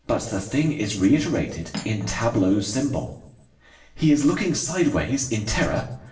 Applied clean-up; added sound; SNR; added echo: none; Cutlery, silverware; 17 dB; reverberation time 0.8 s.